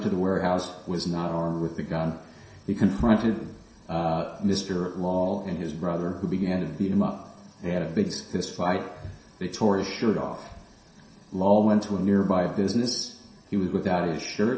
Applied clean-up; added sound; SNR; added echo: none; none; none; reverberation time 0.7 s.